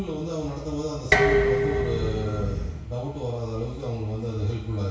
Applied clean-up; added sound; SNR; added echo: none; Dishes, pots, and pans; -4 dB; reverberation time 0.6 s.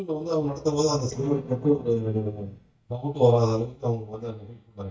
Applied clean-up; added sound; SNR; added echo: neural mask model DeepFilterNet 3.